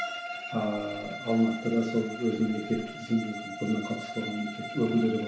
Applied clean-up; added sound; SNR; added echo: none; Bowed string instrument; 10 dB; reverberation time 0.6 s.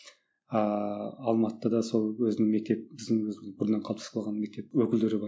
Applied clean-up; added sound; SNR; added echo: none; none; none; none.